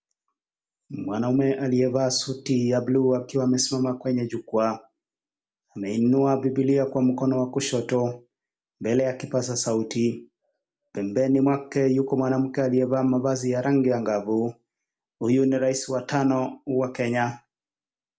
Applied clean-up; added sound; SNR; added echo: none; none; none; none.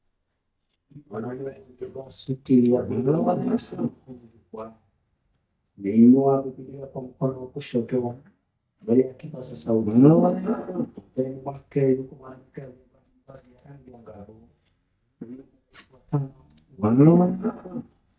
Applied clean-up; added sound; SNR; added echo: neural mask model DeepFilterNet 3.